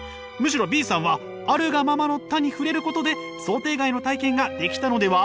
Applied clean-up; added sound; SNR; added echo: none; none; none; none.